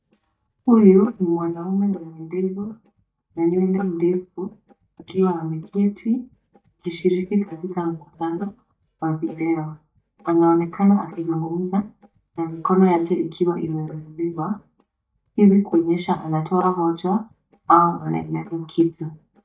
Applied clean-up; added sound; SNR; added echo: neural mask model DeepFilterNet 3.